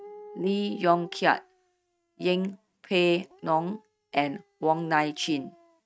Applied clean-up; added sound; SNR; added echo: neural mask model RNNoise.